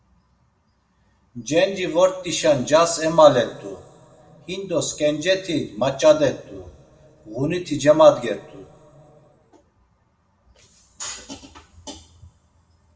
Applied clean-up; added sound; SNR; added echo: none; none; none; reverberation time 1.7 s.